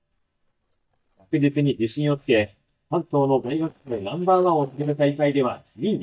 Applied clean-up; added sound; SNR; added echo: neural mask model DeepFilterNet 3.